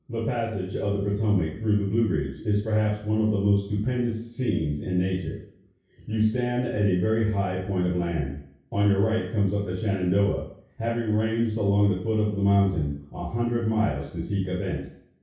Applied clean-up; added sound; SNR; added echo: none; none; none; reverberation time 0.6 s.